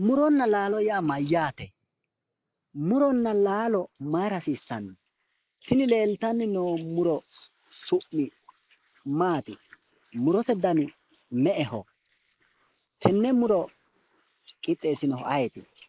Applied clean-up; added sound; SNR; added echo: neural mask model Resemble Enhance denoiser.